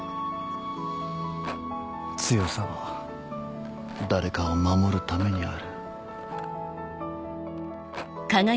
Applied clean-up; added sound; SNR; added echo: none; Rattle; 19 dB; none.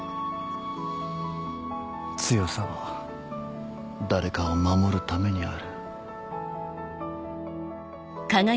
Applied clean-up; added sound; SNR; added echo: none; none; none; none.